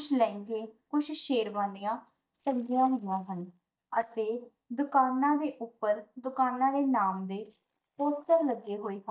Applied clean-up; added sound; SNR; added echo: neural mask model DeepFilterNet 3.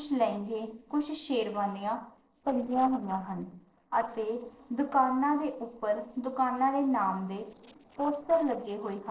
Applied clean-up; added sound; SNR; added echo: neural separator model SepFormer DNS4.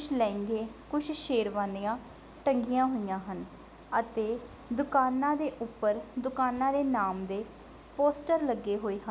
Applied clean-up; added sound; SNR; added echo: none; none; none; none.